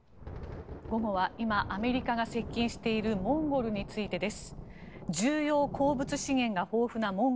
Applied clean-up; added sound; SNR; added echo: none; Thunder; 12 dB; none.